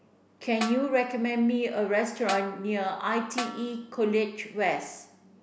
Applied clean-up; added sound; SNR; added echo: none; Snare drum; 11 dB; none.